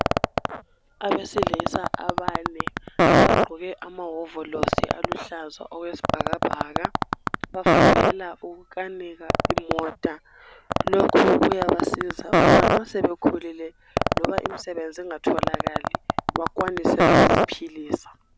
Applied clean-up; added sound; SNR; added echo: none; Fart; -4 dB; none.